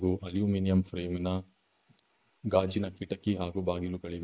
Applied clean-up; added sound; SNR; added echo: neural mask model Resemble Enhance denoiser.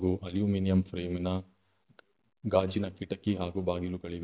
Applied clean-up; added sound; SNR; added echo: none; none; none; none.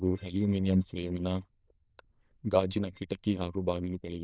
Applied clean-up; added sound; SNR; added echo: neural diffusion model UNIVERSE++.